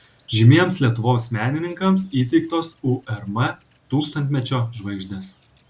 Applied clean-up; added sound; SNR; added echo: none; Insect; 19 dB; none.